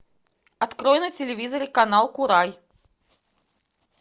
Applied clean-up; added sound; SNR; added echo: none; none; none; none.